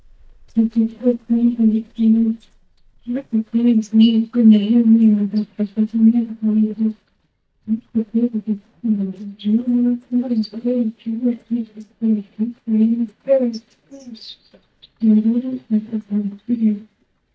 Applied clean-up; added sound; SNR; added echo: neural mask model DeepFilterNet 3.